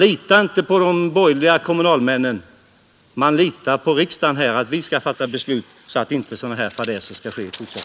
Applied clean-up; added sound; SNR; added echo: neural mask model Resemble Enhance denoiser.